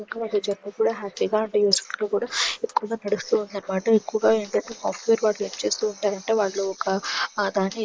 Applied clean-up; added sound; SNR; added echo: neural mask model Resemble Enhance denoiser.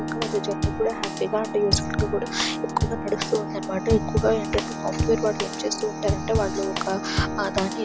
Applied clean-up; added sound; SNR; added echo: none; Drum kit + Organ; 1 dB; none.